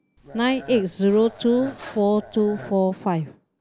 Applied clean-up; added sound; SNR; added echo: none; Cutlery, silverware + Burping, eructation; 18 dB; none.